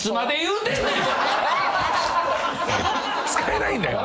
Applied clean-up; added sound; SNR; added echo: none; none; none; none.